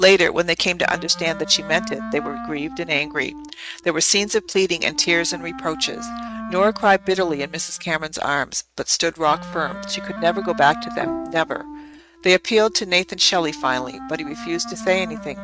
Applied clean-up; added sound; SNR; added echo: neural mask model RNNoise.